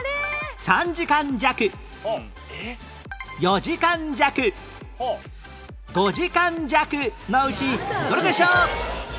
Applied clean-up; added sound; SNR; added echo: none; none; none; none.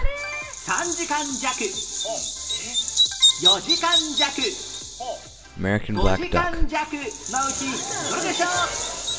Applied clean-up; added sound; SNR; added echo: none; Bird vocalization, bird call, bird song; -4 dB; reverberation time 0.7 s.